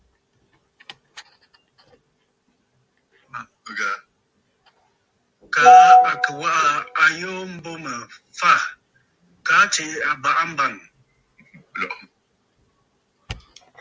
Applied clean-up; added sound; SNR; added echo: none; none; none; none.